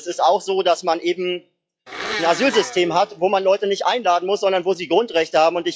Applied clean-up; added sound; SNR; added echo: classical method log-MMSE.